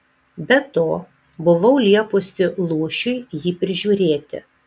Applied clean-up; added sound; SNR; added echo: none; none; none; none.